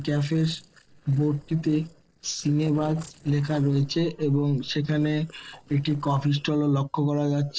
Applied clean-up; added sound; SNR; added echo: neural separator model SepFormer DNS4.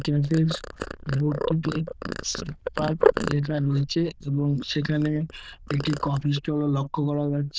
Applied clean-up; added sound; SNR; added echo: neural diffusion model UNIVERSE++.